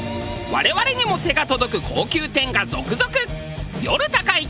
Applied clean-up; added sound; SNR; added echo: none; none; none; none.